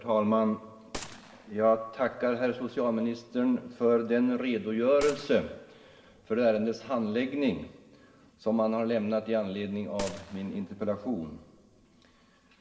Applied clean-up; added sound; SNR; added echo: none; Gunshot, gunfire; 18 dB; reverberation time 2.6 s.